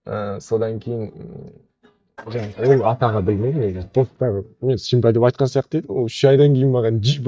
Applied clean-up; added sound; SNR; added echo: neural mask model DeepFilterNet 3.